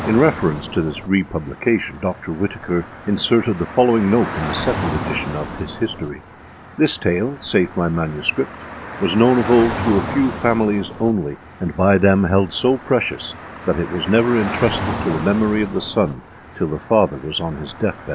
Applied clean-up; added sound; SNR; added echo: none; Traffic noise, roadway noise / Car; 11 dB; none.